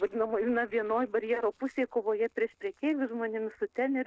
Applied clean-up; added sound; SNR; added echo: neural separator model SepFormer DNS4.